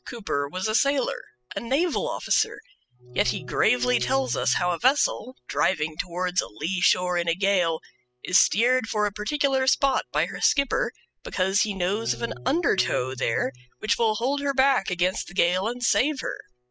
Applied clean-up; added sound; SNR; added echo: classical method spectral subtraction.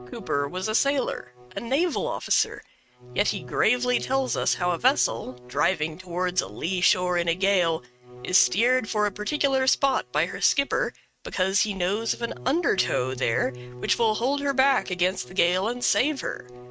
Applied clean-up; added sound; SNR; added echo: neural mask model RNNoise.